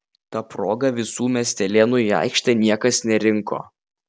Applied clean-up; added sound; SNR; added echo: none; none; none; none.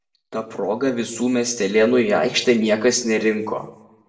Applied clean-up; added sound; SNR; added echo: none; none; none; reverberation time 0.6 s.